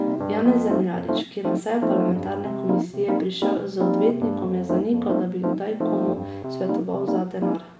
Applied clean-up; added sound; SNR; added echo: none; Piano; 0 dB; none.